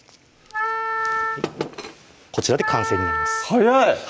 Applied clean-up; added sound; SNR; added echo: none; Wind instrument, woodwind instrument; 3 dB; none.